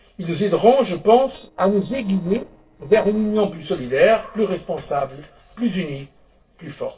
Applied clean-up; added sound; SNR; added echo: neural separator model SepFormer DNS4.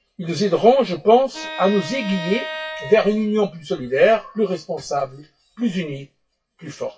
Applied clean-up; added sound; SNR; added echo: classical method WPE with log-MMSE.